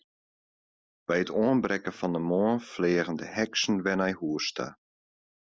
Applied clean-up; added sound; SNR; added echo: none; none; none; none.